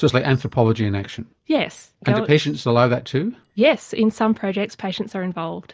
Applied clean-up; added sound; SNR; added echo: neural mask model DeepFilterNet 3.